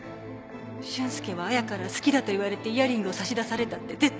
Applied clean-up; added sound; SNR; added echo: none; none; none; none.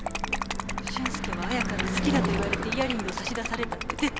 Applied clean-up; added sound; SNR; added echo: none; Liquid + Car passing by / Engine / Truck; -3 dB; none.